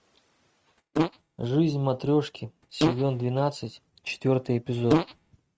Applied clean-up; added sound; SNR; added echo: neural mask model RNNoise.